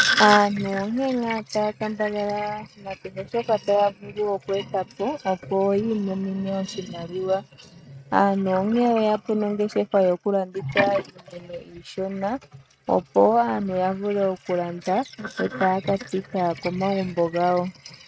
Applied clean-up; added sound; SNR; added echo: neural mask model RNNoise.